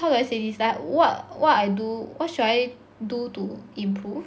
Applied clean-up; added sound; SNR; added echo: none; none; none; none.